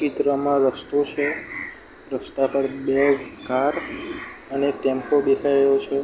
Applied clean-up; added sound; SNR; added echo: none; none; none; none.